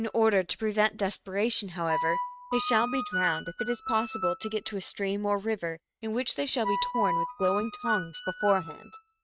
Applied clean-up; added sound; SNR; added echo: neural mask model RNNoise.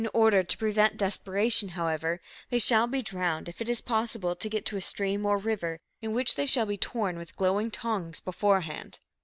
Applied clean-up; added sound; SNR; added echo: none; none; none; none.